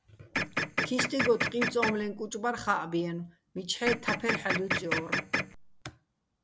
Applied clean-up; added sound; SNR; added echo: none; Printer; -1 dB; none.